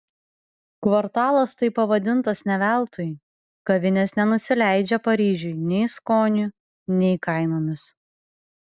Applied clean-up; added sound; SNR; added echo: none; none; none; none.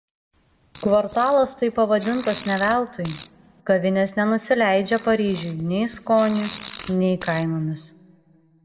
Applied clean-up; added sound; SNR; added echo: none; Fart; 19 dB; reverberation time 0.7 s.